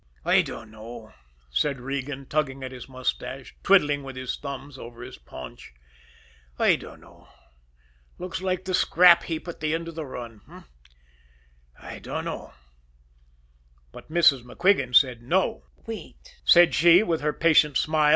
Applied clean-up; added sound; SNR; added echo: none; none; none; none.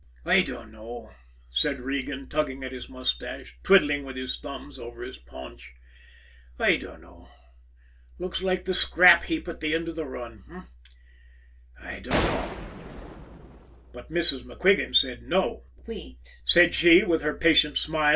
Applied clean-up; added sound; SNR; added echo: none; Gunshot, gunfire; 6 dB; reverberation time 0.1 s.